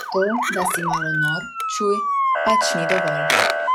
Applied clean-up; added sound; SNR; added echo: classical method log-MMSE.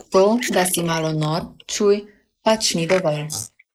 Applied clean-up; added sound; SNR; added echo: neural mask model Resemble Enhance denoiser.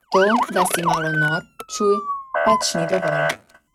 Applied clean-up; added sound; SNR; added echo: neural mask model RNNoise.